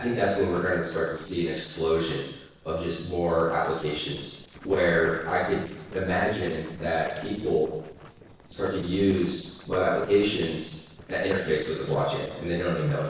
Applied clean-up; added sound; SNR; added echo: neural separator model SepFormer DNS4.